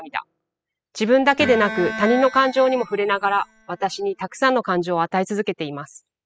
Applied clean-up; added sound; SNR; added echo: classical method spectral subtraction.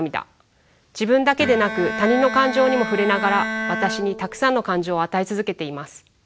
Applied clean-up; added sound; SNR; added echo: none; Bowed string instrument; 6 dB; none.